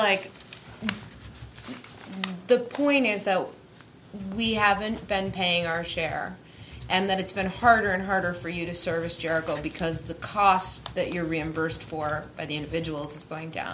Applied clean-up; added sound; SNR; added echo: none; none; none; none.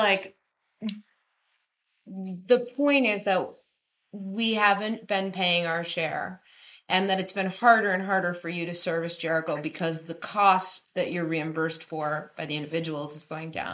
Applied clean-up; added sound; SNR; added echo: neural mask model Resemble Enhance denoiser.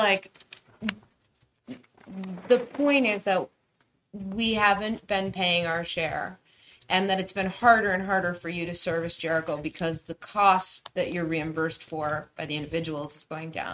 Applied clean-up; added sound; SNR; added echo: neural mask model RNNoise.